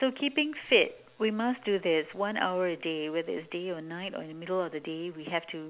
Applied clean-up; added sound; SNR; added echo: none; none; none; none.